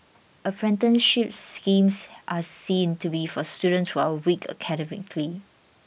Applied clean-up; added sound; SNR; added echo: none; none; none; none.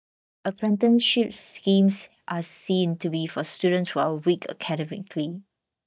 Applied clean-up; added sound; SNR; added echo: neural mask model DeepFilterNet 3.